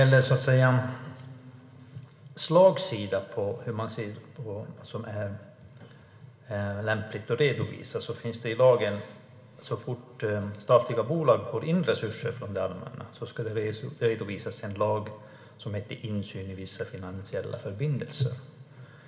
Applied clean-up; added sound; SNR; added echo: none; none; none; reverberation time 2.8 s.